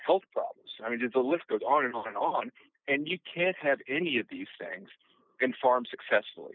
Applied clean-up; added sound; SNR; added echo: neural mask model Resemble Enhance denoiser.